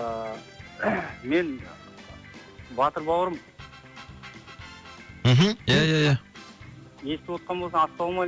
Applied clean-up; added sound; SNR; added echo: none; none; none; none.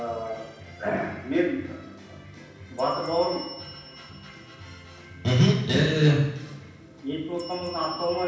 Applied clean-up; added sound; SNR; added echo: none; Bell; 19 dB; reverberation time 0.9 s.